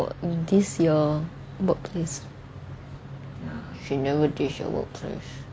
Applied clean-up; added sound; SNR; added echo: none; none; none; none.